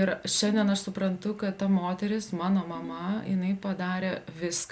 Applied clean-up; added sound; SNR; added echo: none; Ringtone; 17 dB; none.